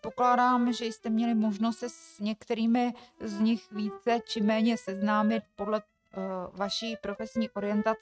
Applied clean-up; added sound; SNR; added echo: neural mask model RNNoise.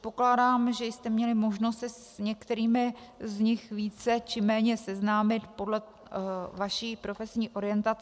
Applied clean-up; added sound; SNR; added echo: none; none; none; none.